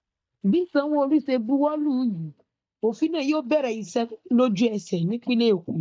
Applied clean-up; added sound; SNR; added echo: neural mask model DeepFilterNet 3.